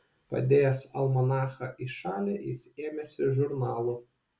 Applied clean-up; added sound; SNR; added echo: none; none; none; none.